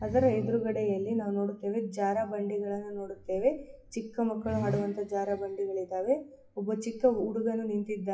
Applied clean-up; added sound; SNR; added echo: classical method WPE with log-MMSE.